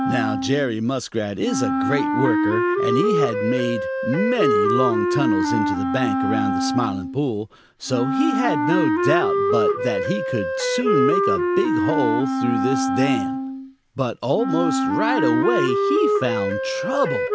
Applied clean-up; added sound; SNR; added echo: none; Wind instrument, woodwind instrument; -3 dB; none.